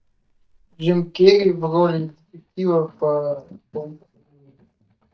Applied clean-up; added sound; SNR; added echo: neural mask model DeepFilterNet 3.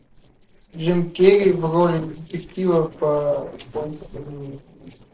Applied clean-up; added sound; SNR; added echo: neural separator model SepFormer DNS4.